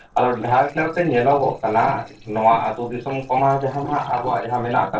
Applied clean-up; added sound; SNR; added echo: neural separator model SepFormer DNS4.